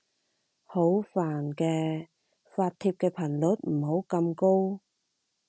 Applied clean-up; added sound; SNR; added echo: none; none; none; none.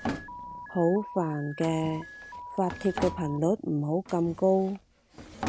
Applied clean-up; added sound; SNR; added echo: none; Alarm + Drawer open or close; 10 dB; none.